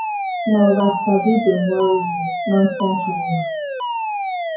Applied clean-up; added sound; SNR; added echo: classical method WPE with log-MMSE.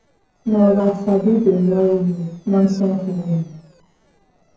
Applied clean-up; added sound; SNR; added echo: neural separator model SepFormer DNS4.